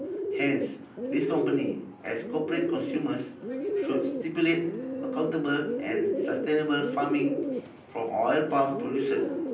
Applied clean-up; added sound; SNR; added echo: none; Bird; 3 dB; reverberation time 0.6 s.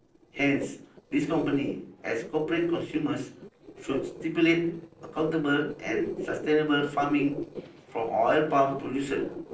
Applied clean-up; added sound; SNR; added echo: neural separator model SepFormer DNS4.